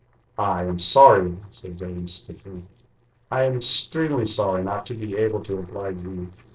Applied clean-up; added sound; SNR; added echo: neural separator model SepFormer DNS4.